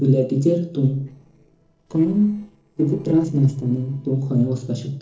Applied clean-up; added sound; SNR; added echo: neural separator model SepFormer DNS4.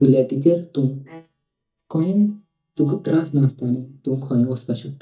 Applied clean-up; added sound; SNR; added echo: neural mask model DeepFilterNet 3.